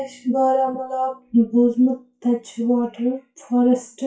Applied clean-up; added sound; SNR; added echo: classical method WPE with log-MMSE.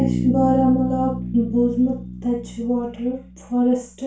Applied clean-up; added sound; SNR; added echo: none; Bass guitar; 7 dB; reverberation time 0.3 s.